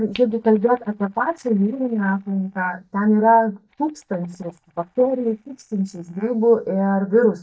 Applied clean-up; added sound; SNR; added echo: neural mask model DeepFilterNet 3.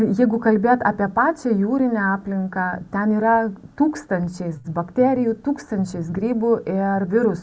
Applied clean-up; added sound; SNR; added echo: none; none; none; none.